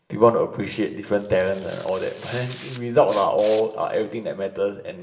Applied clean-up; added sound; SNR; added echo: none; Tearing; 19 dB; reverberation time 0.9 s.